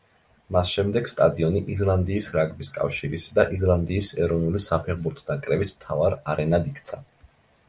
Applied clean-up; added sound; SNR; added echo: none; none; none; none.